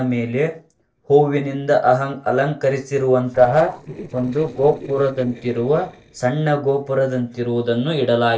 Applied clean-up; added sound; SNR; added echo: neural separator model SepFormer DNS4.